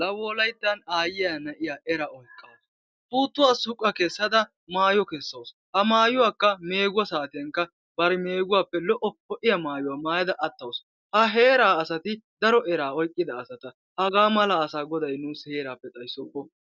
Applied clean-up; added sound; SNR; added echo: none; none; none; none.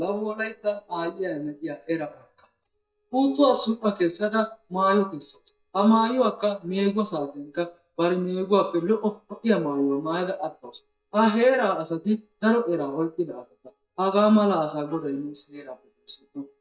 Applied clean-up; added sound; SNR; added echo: neural mask model DeepFilterNet 3.